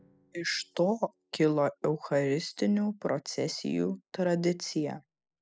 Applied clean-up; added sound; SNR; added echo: classical method spectral subtraction.